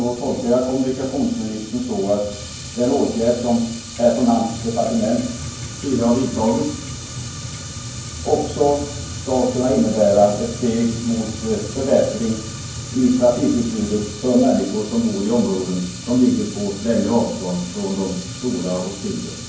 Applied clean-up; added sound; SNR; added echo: none; Fire; 11 dB; reverberation time 0.9 s.